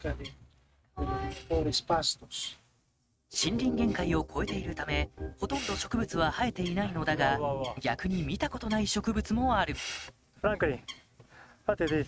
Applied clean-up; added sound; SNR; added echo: neural mask model RNNoise.